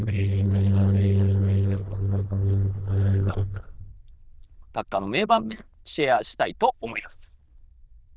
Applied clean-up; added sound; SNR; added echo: neural diffusion model UNIVERSE++.